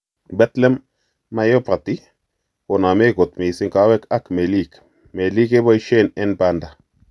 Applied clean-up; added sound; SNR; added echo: none; none; none; none.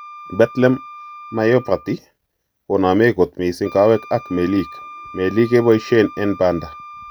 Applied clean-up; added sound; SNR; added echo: none; Wind instrument, woodwind instrument; 19 dB; none.